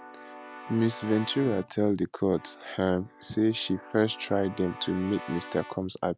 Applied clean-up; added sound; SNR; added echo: none; Keyboard (musical) / Brass instrument; 16 dB; none.